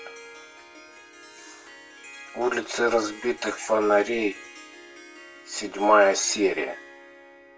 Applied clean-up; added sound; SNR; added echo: none; Harp; 19 dB; reverberation time 0.2 s.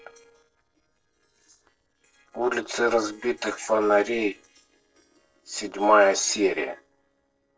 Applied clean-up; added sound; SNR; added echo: neural separator model SepFormer DNS4.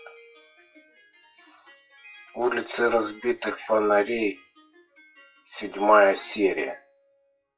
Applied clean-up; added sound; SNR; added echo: classical method WPE with log-MMSE.